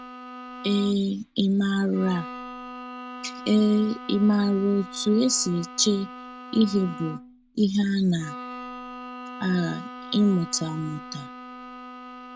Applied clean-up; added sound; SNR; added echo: none; Bowed string instrument; 14 dB; none.